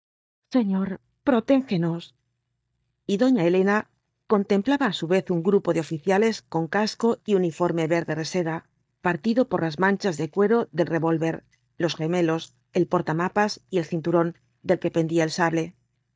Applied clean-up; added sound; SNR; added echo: neural mask model DeepFilterNet 3.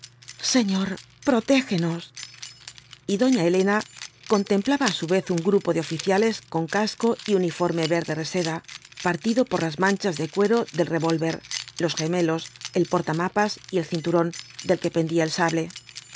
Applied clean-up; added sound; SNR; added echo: none; Keys jangling; 17 dB; none.